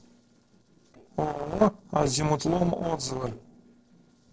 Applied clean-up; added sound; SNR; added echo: neural separator model SepFormer DNS4.